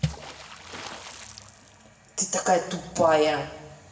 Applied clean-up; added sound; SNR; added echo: none; Water / Splash, splatter; 12 dB; reverberation time 1.1 s.